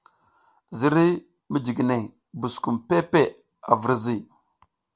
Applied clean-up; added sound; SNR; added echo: none; none; none; none.